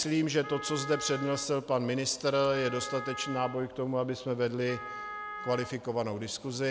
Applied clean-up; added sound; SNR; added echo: none; Wind instrument, woodwind instrument; 12 dB; none.